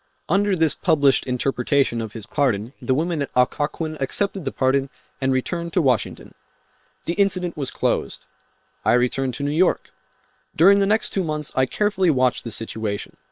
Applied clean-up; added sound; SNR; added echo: neural separator model SepFormer WHAM!.